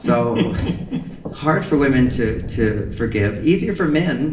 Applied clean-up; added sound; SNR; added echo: none; Thunder; 12 dB; reverberation time 0.6 s.